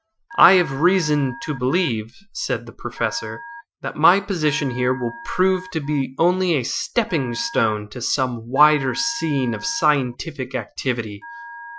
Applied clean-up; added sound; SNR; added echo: classical method Wiener filter.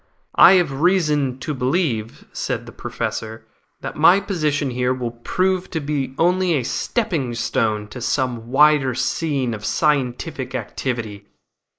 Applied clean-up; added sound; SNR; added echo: neural mask model Resemble Enhance denoiser.